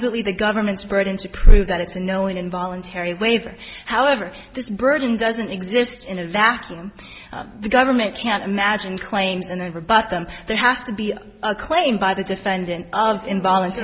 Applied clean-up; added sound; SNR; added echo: none; none; none; none.